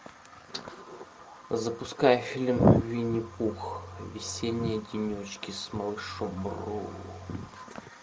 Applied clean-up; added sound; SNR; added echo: none; Bowed string instrument; 17 dB; none.